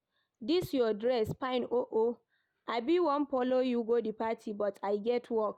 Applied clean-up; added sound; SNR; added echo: none; none; none; none.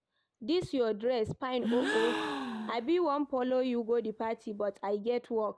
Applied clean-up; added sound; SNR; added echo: none; Gasp; 6 dB; none.